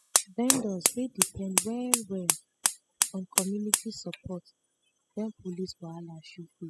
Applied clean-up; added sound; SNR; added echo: classical method spectral subtraction.